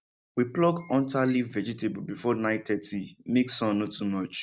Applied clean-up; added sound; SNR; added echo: neural mask model RNNoise.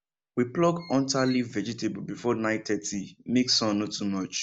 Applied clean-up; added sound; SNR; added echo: none; Squeak; 18 dB; none.